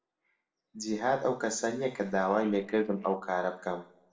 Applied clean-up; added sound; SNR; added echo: neural separator model SepFormer DNS4.